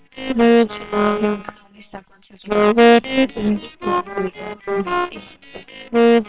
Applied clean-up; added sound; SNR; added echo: neural separator model SepFormer WHAMR!.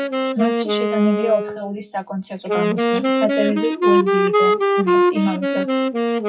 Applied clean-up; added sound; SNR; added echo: classical method WPE with log-MMSE.